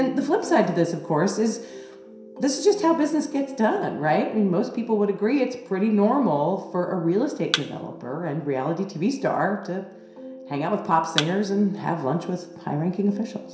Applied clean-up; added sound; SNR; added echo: none; Thump, thud; 9 dB; reverberation time 0.7 s.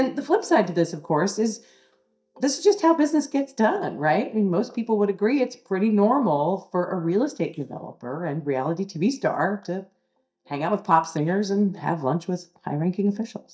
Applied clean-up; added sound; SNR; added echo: neural mask model DeepFilterNet 3.